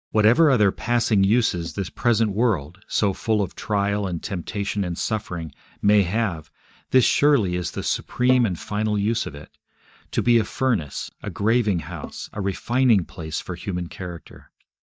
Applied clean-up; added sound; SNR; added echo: neural mask model DeepFilterNet 3.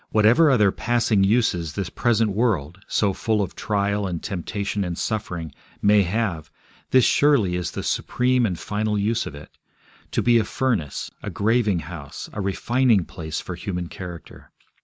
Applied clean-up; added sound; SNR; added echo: none; none; none; none.